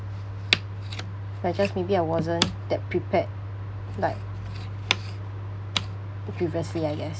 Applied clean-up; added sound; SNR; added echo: none; none; none; none.